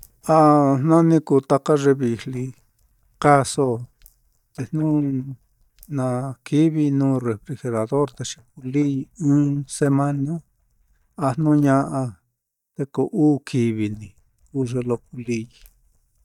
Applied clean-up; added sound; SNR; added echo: neural mask model DeepFilterNet 3.